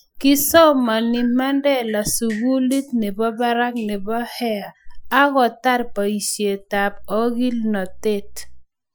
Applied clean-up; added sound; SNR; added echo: classical method Wiener filter.